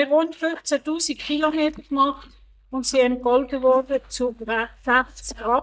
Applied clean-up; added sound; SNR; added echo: neural mask model DeepFilterNet 3.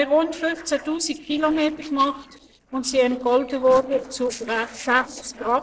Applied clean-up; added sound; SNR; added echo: neural separator model SepFormer DNS4.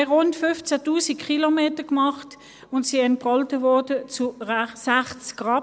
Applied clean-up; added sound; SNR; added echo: none; none; none; none.